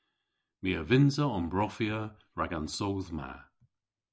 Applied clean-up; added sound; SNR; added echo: none; none; none; none.